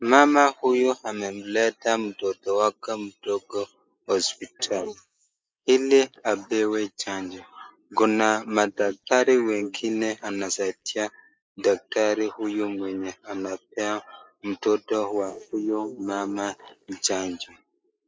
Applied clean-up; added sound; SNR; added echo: neural mask model Resemble Enhance denoiser.